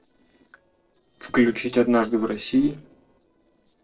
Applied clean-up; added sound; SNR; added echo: neural separator model SepFormer DNS4.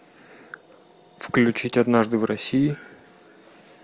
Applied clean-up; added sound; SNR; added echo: none; none; none; none.